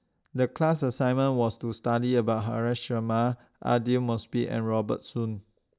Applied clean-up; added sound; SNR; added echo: none; none; none; none.